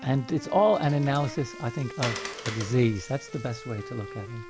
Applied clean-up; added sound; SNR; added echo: none; Wind instrument, woodwind instrument + Water; 12 dB; none.